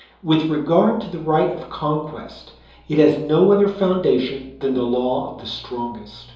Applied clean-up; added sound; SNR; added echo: none; none; none; reverberation time 2.8 s.